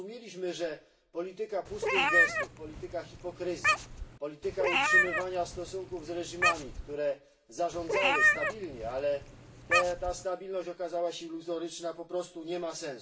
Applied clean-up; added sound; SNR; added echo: none; Meow; -5 dB; reverberation time 0.3 s.